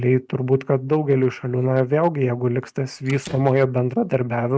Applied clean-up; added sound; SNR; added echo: neural mask model RNNoise.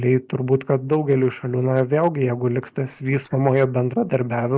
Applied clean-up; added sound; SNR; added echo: neural mask model Resemble Enhance denoiser.